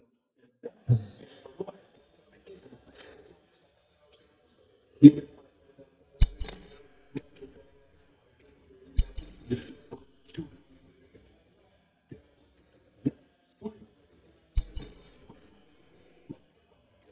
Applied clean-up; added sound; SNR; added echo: neural mask model DeepFilterNet 3.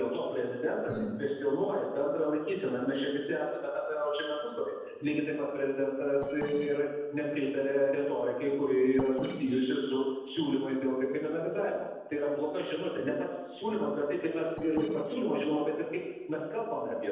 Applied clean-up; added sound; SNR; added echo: neural separator model SepFormer DNS4.